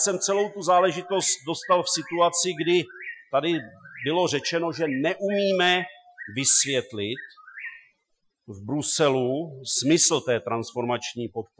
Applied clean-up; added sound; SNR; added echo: classical method Wiener filter.